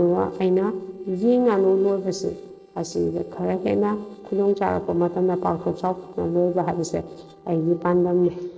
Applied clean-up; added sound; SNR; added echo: neural separator model SepFormer DNS4.